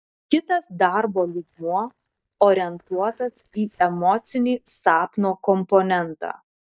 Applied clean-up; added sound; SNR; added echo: neural mask model DeepFilterNet 3.